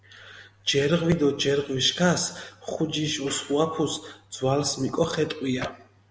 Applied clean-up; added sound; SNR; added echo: none; none; none; none.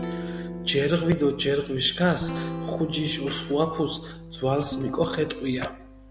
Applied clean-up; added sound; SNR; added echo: none; Guitar; 9 dB; none.